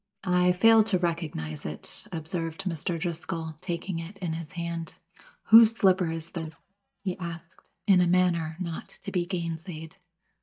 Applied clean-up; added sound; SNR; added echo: neural mask model DeepFilterNet 3.